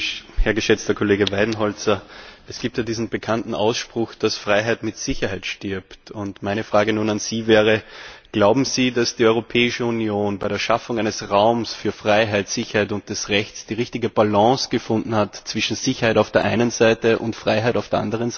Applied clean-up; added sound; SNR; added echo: none; none; none; none.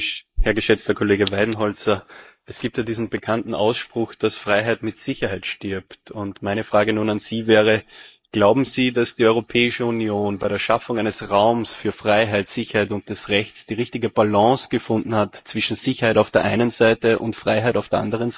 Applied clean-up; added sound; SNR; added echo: neural mask model Resemble Enhance denoiser.